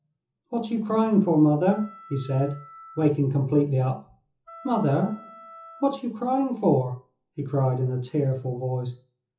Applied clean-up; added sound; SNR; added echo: classical method WPE with log-MMSE.